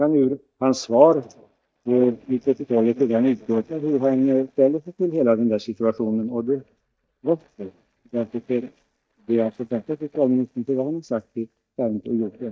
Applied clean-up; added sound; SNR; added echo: neural mask model DeepFilterNet 3.